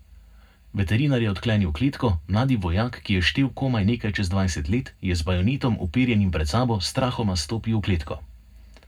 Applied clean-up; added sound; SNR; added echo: none; none; none; reverberation time 0.3 s.